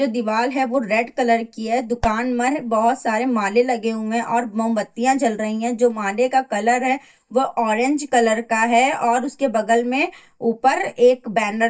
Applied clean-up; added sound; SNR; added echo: neural mask model DeepFilterNet 3.